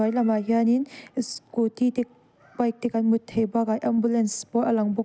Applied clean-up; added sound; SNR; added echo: none; none; none; none.